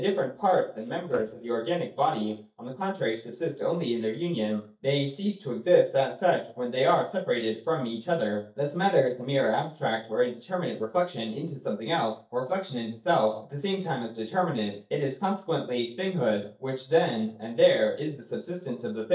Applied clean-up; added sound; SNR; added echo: neural mask model DeepFilterNet 3.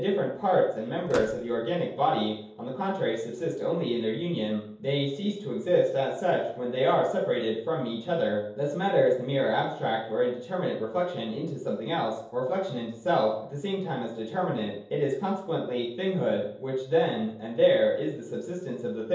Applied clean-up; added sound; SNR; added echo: none; Slam / Microwave oven; 12 dB; reverberation time 0.7 s.